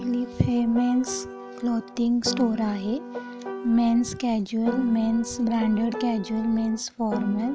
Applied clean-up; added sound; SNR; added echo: none; Piano; 10 dB; none.